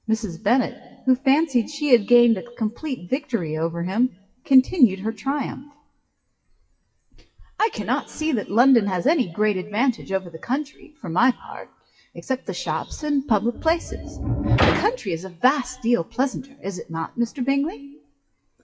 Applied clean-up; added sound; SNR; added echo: classical method WPE with log-MMSE.